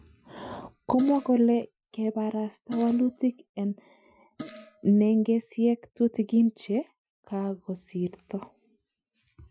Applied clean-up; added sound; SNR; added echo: classical method Wiener filter.